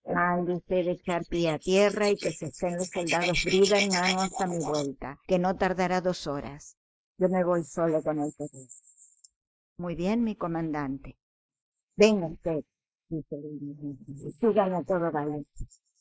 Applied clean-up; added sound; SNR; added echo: neural mask model Resemble Enhance denoiser.